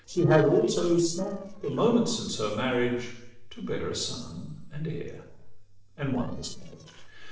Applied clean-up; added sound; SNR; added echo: neural separator model SepFormer DNS4.